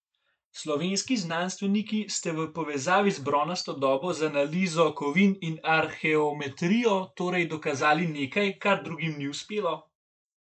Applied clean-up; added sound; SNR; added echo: neural mask model Resemble Enhance denoiser.